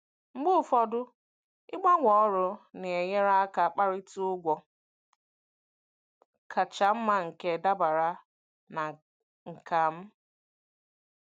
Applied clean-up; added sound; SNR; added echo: none; none; none; none.